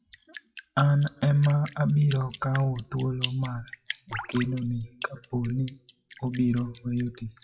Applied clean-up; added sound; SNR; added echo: classical method WPE with log-MMSE.